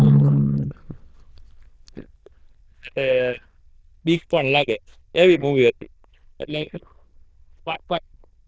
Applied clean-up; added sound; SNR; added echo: neural diffusion model UNIVERSE++.